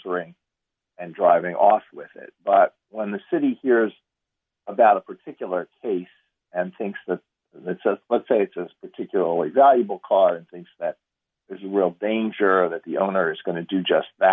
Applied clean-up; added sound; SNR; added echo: none; none; none; none.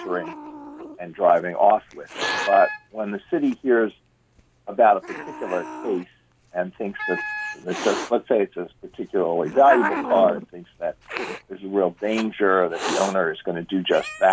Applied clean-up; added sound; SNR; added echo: none; Wind instrument, woodwind instrument + Hiss; 10 dB; none.